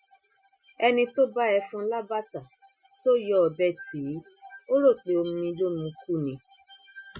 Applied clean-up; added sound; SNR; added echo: classical method Wiener filter.